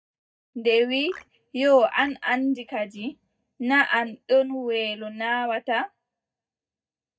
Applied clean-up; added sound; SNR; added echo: neural mask model DeepFilterNet 3.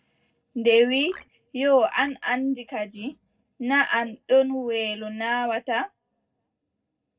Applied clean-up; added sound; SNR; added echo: neural separator model SepFormer DNS4.